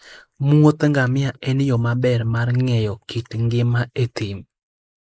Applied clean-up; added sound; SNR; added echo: neural mask model Resemble Enhance denoiser.